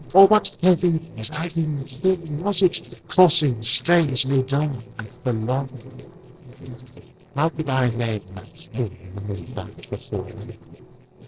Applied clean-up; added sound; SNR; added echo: neural separator model SepFormer DNS4.